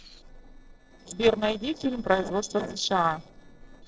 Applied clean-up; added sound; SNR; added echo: neural separator model SepFormer DNS4.